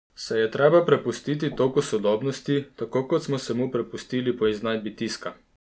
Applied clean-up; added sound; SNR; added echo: none; none; none; none.